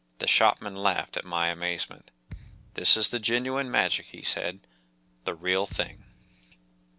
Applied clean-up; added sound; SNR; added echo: none; Thump, thud; 17 dB; none.